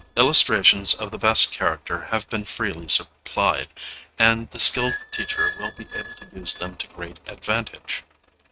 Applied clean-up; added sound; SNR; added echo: neural mask model RNNoise.